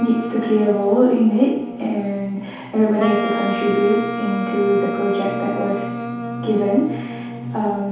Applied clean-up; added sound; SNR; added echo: none; Wind instrument, woodwind instrument; 7 dB; reverberation time 0.8 s.